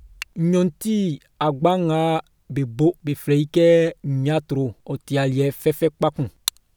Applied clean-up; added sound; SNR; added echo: none; none; none; none.